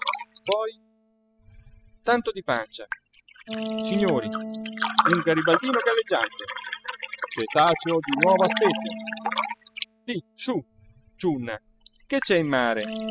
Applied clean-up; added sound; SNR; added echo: classical method spectral subtraction.